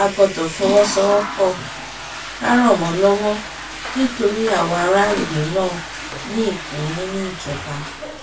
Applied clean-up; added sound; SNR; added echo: none; Toilet flush / Water; 10 dB; reverberation time 0.2 s.